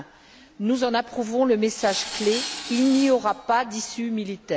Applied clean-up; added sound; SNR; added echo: none; Tools; 11 dB; none.